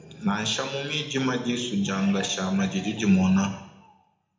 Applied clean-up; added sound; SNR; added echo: none; none; none; reverberation time 0.8 s.